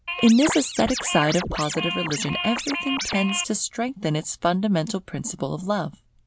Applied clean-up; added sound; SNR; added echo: none; Scratching (performance technique); 5 dB; none.